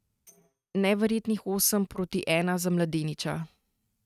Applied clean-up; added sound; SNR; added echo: neural mask model RNNoise.